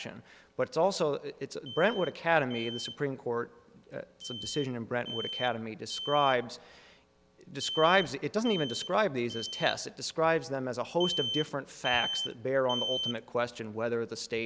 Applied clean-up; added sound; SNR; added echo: none; Alarm; 10 dB; none.